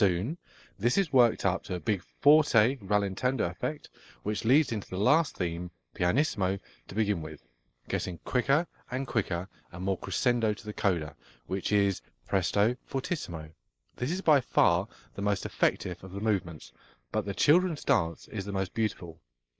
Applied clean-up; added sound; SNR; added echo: neural mask model Resemble Enhance denoiser.